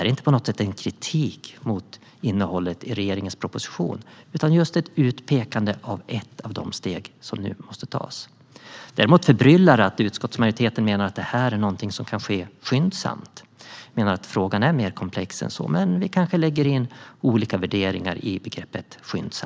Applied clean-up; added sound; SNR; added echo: none; none; none; none.